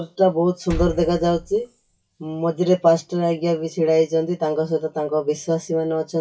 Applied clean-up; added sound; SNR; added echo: classical method WPE with log-MMSE.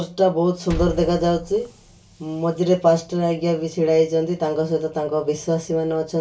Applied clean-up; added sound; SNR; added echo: none; Liquid; 14 dB; reverberation time 0.2 s.